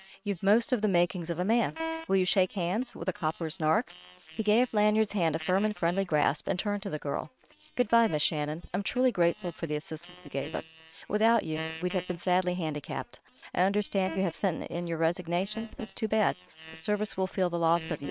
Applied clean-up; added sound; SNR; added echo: neural separator model SepFormer WHAM!.